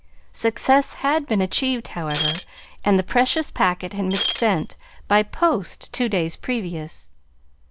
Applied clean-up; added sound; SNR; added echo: none; Shatter; -1 dB; none.